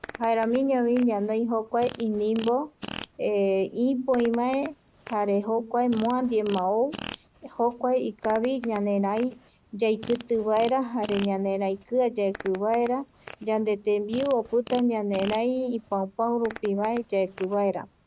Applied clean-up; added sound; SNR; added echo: none; Fart; 18 dB; none.